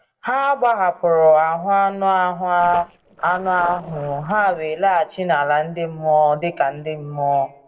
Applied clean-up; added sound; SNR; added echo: neural separator model SepFormer DNS4.